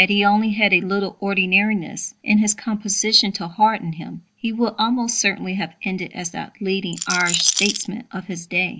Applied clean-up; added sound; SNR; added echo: none; Rattle; 3 dB; none.